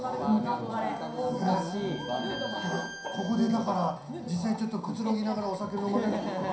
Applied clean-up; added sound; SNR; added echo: none; Bowed string instrument; 16 dB; reverberation time 0.5 s.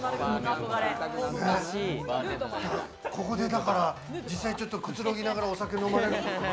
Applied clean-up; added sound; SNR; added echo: none; none; none; none.